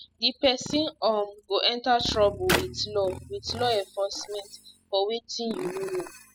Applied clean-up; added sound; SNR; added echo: classical method spectral subtraction.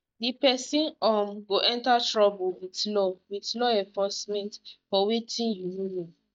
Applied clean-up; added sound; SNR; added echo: neural mask model DeepFilterNet 3.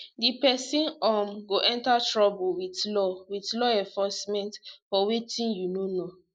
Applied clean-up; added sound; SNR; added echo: none; none; none; none.